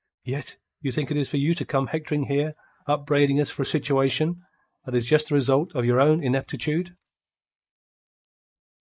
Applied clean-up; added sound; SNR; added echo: neural mask model Resemble Enhance denoiser.